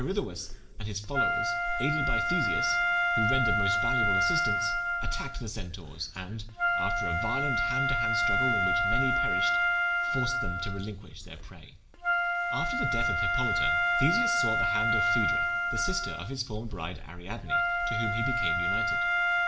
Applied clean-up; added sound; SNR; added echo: none; Wind instrument, woodwind instrument; -5 dB; reverberation time 0.8 s.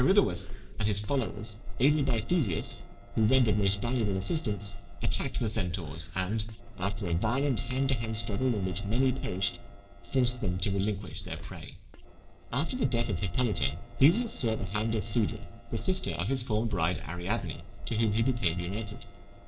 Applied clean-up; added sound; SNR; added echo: neural separator model SepFormer DNS4.